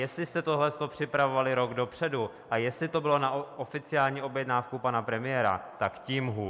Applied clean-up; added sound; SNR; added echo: none; none; none; none.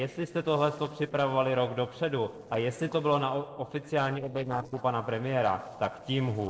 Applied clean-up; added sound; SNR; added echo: neural separator model SepFormer DNS4.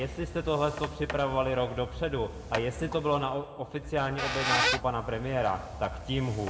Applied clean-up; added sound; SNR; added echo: none; Squeak; 5 dB; reverberation time 1.1 s.